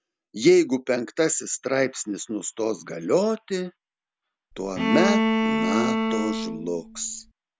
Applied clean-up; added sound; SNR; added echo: none; Bowed string instrument; -1 dB; none.